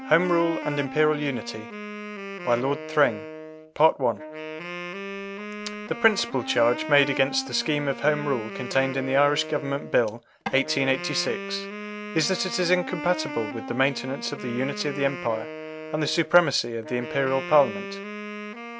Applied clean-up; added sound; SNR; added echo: none; Tap / Wood + Wind instrument, woodwind instrument; 10 dB; none.